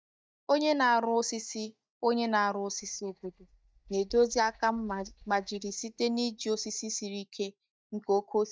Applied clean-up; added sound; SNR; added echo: neural mask model DeepFilterNet 3.